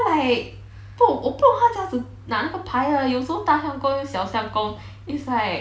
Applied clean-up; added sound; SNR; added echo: none; none; none; none.